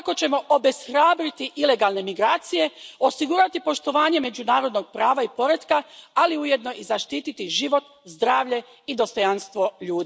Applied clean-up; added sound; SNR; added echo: none; none; none; none.